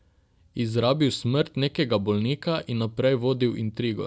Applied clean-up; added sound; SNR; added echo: none; none; none; none.